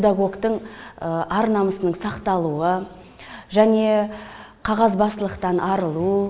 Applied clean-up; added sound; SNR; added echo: none; none; none; none.